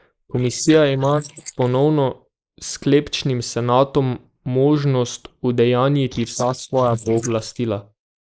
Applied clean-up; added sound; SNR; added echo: neural mask model Resemble Enhance denoiser.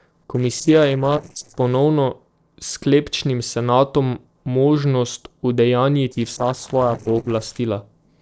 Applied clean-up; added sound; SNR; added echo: neural separator model SepFormer DNS4.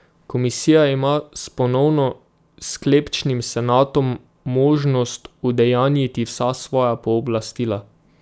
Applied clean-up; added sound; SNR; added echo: none; none; none; none.